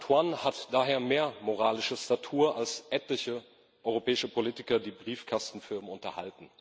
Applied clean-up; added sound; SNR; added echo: none; none; none; none.